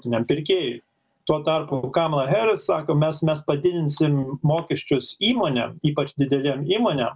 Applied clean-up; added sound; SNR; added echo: none; none; none; none.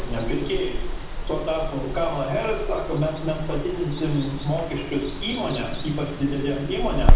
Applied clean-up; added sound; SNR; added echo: none; Water; -2 dB; reverberation time 0.8 s.